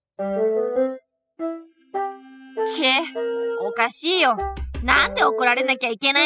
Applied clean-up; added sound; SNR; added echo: classical method spectral subtraction.